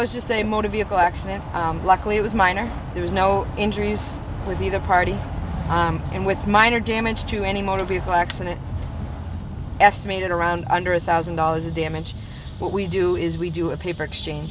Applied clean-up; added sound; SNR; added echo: none; none; none; none.